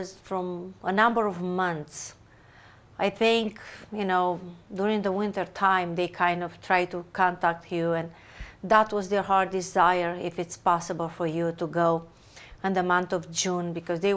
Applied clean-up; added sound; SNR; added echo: none; none; none; none.